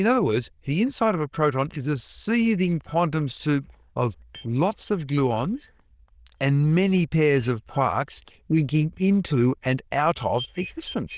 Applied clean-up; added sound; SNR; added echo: neural diffusion model UNIVERSE++.